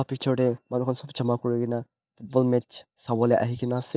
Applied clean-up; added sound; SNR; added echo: neural mask model DeepFilterNet 3.